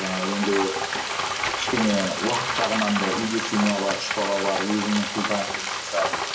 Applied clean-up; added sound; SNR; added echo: none; Frying (food); 1 dB; reverberation time 1.4 s.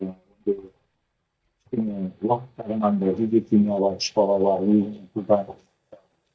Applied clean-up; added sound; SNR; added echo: neural mask model DeepFilterNet 3.